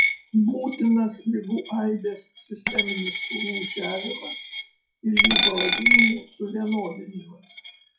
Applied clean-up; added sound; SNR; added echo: classical method WPE with log-MMSE.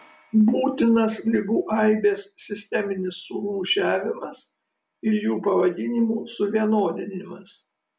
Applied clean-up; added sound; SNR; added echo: none; none; none; none.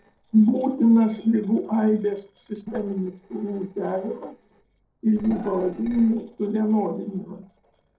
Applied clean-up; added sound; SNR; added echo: neural separator model SepFormer DNS4.